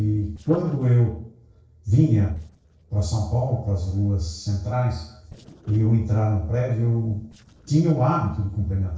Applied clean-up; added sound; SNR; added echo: neural separator model SepFormer DNS4.